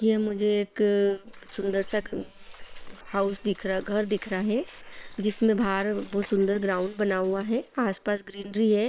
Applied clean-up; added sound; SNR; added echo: neural separator model SepFormer WHAM!.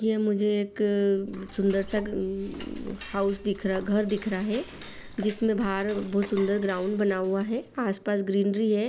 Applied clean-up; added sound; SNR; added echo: none; Cutlery, silverware / Dishes, pots, and pans; 18 dB; none.